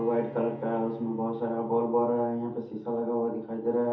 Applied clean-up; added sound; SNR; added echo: none; Bowed string instrument; 19 dB; reverberation time 0.5 s.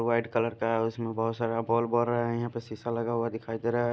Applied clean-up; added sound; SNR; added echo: none; none; none; none.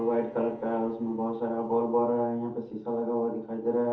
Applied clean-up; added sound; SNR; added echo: neural separator model SepFormer DNS4.